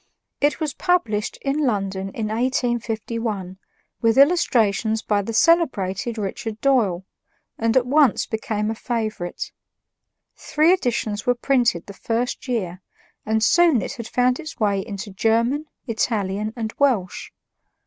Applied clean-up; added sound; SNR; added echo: none; none; none; none.